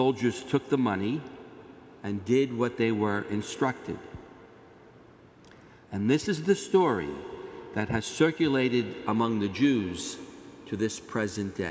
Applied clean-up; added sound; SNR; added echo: none; none; none; none.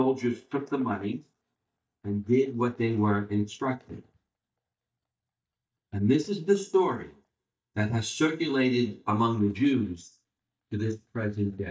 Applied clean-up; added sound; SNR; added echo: neural mask model DeepFilterNet 3.